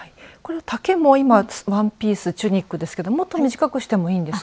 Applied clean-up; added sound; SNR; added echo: none; none; none; none.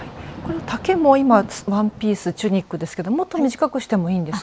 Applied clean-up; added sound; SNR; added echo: none; Thunder / Rain; 18 dB; none.